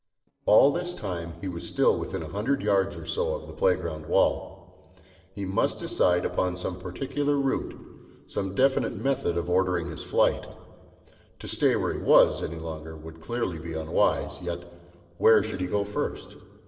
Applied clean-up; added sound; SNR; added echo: neural separator model SepFormer DNS4.